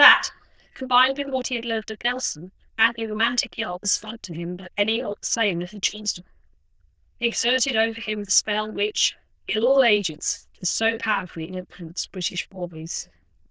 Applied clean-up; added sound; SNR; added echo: neural diffusion model UNIVERSE++.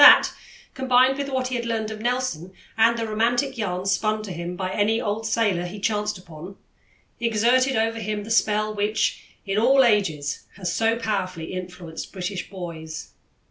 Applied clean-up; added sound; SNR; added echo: none; none; none; none.